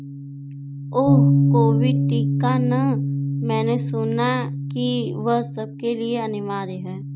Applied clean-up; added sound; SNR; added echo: none; Bass guitar; -2 dB; none.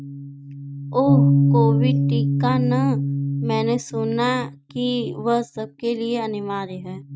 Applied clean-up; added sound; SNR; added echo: neural mask model RNNoise.